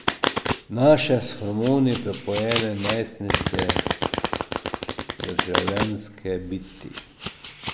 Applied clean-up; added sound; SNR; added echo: none; Domestic sounds, home sounds; 3 dB; none.